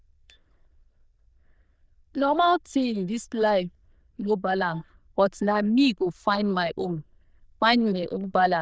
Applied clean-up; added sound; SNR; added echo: neural diffusion model UNIVERSE++.